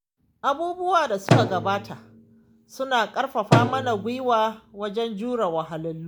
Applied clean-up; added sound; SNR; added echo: none; Drum; 1 dB; none.